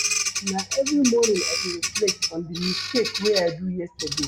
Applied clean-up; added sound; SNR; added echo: none; Bird vocalization, bird call, bird song; 3 dB; none.